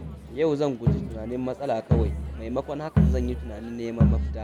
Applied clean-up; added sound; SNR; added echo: none; Crowd; -4 dB; none.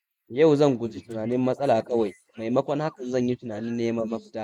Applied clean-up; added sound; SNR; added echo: neural mask model Resemble Enhance denoiser.